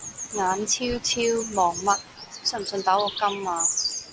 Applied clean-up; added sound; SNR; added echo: none; Bird vocalization, bird call, bird song; 7 dB; none.